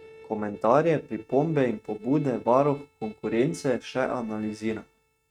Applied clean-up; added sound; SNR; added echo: neural mask model RNNoise.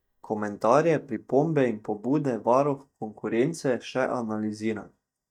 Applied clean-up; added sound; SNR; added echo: neural mask model DeepFilterNet 3.